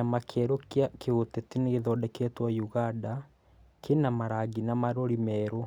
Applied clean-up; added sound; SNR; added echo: none; none; none; none.